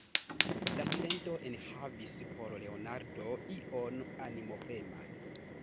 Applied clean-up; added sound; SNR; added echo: none; Fire; -5 dB; none.